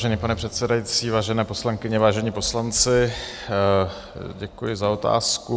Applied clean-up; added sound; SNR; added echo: none; none; none; none.